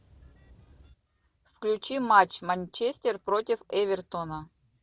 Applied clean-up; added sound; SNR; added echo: none; none; none; none.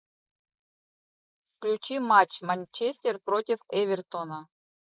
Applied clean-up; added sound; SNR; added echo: neural mask model Resemble Enhance denoiser.